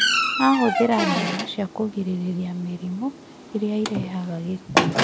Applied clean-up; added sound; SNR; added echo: none; Squeak; 1 dB; none.